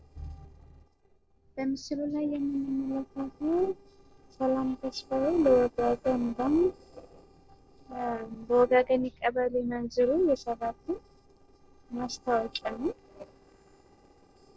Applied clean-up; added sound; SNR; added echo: neural separator model SepFormer DNS4.